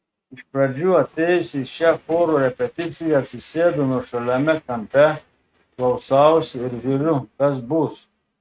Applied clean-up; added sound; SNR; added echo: neural mask model RNNoise.